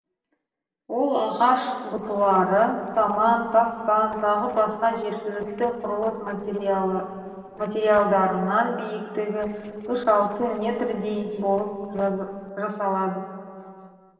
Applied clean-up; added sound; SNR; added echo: neural separator model SepFormer DNS4.